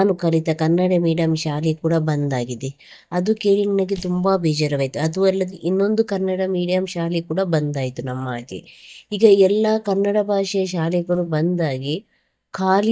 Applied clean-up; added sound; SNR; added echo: neural mask model DeepFilterNet 3.